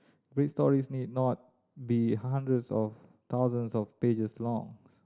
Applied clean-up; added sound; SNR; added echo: none; none; none; none.